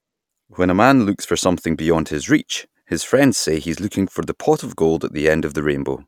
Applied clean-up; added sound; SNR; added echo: none; none; none; none.